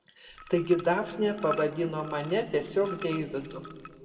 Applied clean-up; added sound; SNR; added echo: none; Liquid; 14 dB; reverberation time 2.0 s.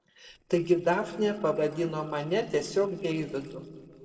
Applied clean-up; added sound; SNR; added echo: neural separator model SepFormer DNS4.